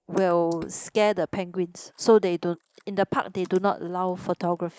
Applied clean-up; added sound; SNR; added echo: neural mask model Resemble Enhance denoiser.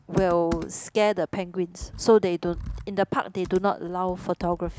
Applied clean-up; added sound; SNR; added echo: none; Computer keyboard; 15 dB; none.